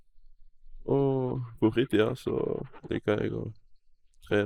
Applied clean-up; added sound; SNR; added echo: neural mask model Resemble Enhance denoiser.